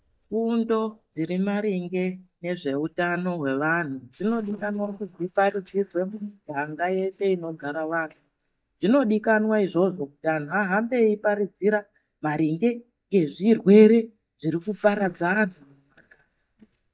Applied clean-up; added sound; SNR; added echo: neural mask model DeepFilterNet 3.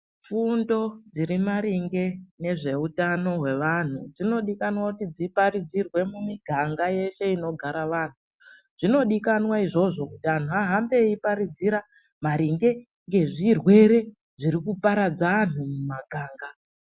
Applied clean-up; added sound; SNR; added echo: none; none; none; none.